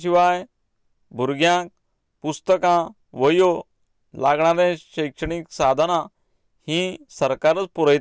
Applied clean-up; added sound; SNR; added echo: none; none; none; none.